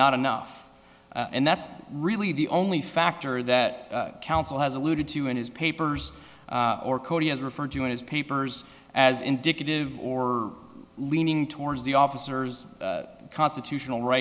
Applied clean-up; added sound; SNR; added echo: none; none; none; none.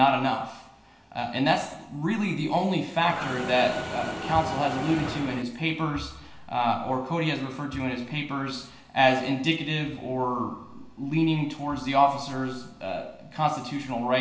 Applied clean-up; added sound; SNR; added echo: none; Mechanisms; 7 dB; reverberation time 0.7 s.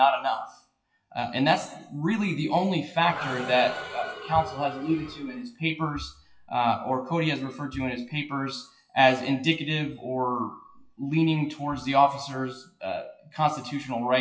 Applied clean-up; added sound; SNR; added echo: classical method WPE with log-MMSE.